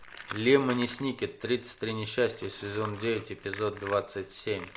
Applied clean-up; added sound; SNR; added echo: none; Tools; 16 dB; none.